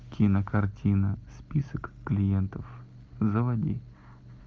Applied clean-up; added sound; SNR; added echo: none; none; none; none.